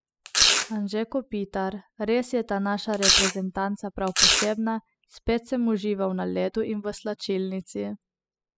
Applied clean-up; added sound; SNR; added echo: classical method spectral subtraction.